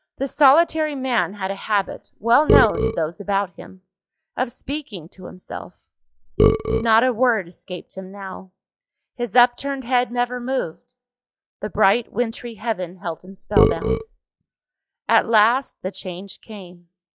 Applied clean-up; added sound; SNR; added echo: classical method log-MMSE.